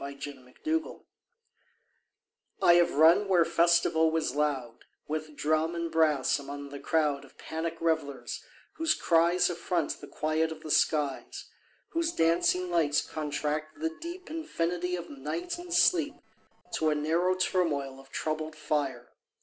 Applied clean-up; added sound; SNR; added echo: neural separator model SepFormer DNS4.